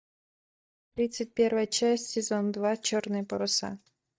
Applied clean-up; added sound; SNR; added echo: neural mask model DeepFilterNet 3.